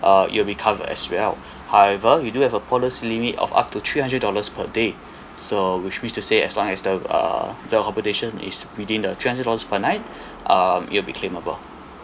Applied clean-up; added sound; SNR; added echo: none; none; none; none.